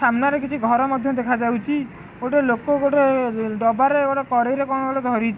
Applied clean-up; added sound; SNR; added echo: none; none; none; none.